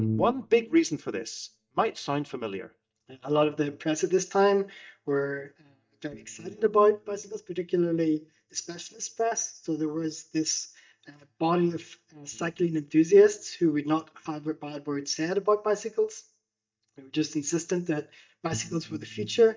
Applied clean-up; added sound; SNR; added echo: neural mask model DeepFilterNet 3.